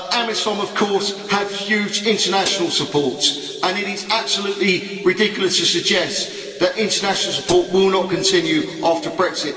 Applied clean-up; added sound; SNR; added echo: none; Hi-hat; 16 dB; reverberation time 2.5 s.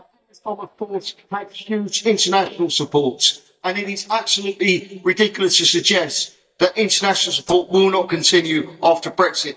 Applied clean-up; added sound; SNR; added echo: neural mask model DeepFilterNet 3.